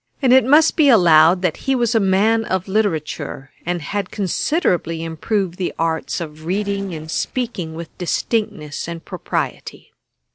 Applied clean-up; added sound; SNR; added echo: neural separator model SepFormer DNS4.